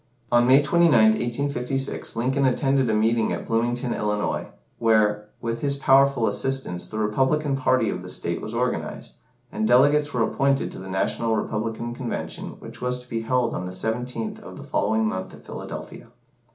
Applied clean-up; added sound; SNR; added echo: none; none; none; none.